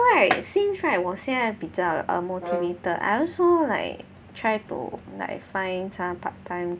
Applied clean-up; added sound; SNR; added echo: none; Brass instrument; 9 dB; none.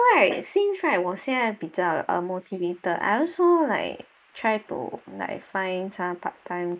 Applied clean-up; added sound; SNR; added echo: neural mask model Resemble Enhance denoiser.